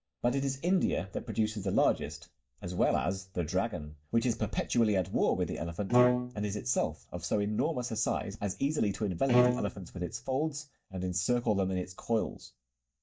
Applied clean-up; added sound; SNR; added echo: neural mask model DeepFilterNet 3.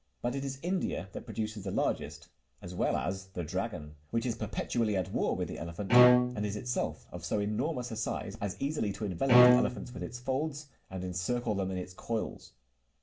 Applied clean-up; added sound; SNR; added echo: none; Bowed string instrument; -5 dB; reverberation time 0.3 s.